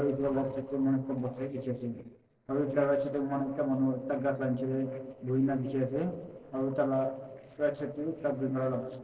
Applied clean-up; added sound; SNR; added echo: neural separator model SepFormer DNS4.